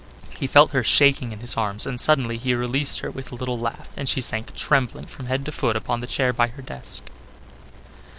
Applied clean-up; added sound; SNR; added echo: none; none; none; none.